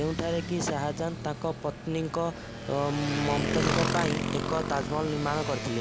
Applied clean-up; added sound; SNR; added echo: none; Motorcycle; 2 dB; none.